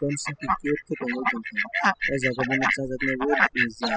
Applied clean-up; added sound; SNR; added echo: classical method spectral subtraction.